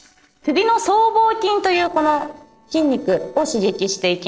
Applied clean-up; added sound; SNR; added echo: neural separator model SepFormer DNS4.